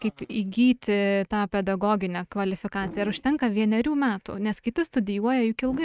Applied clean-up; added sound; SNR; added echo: neural mask model RNNoise.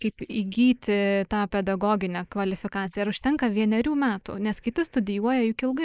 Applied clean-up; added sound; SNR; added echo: neural mask model Resemble Enhance denoiser.